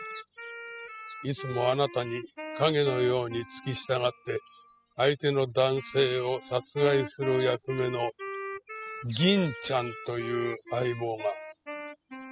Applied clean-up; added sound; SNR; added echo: classical method spectral subtraction.